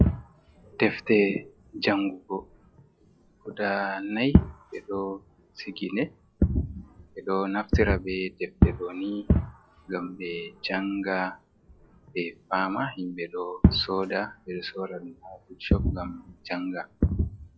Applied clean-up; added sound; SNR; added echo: classical method log-MMSE.